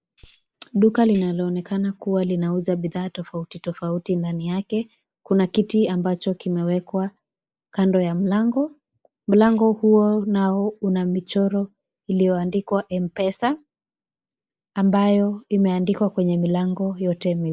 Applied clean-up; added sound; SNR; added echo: neural mask model Resemble Enhance denoiser.